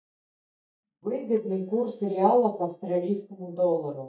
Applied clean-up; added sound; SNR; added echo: neural mask model DeepFilterNet 3.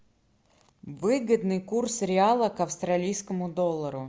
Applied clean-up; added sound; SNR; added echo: none; none; none; none.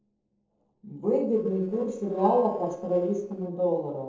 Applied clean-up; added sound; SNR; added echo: neural separator model SepFormer DNS4.